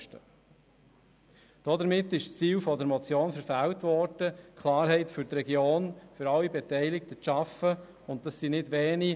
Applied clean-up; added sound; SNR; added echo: none; none; none; none.